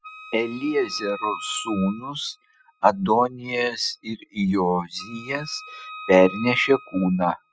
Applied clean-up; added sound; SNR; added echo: classical method spectral subtraction.